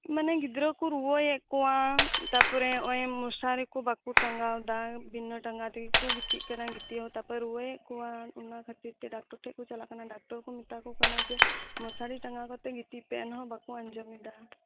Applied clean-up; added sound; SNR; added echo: none; Clapping + Shatter; -4 dB; none.